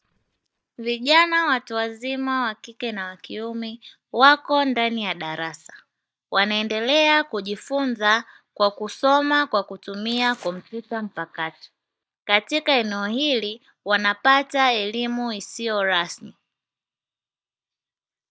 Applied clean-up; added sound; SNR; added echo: neural mask model DeepFilterNet 3.